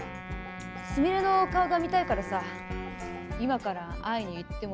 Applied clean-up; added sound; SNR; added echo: none; Wind instrument, woodwind instrument; 12 dB; none.